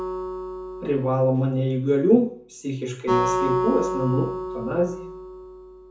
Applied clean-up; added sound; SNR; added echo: none; Acoustic guitar; 5 dB; reverberation time 0.6 s.